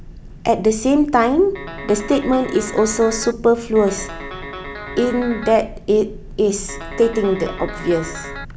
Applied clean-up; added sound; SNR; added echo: none; Guitar; 13 dB; none.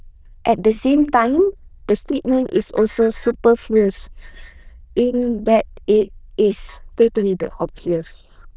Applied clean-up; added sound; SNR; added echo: neural diffusion model UNIVERSE++.